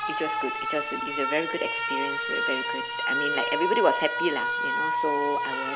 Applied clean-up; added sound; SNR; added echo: none; Alarm; -2 dB; none.